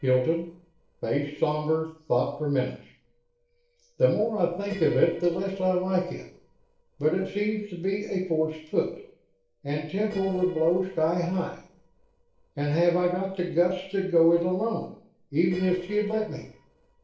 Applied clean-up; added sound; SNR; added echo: neural separator model SepFormer DNS4.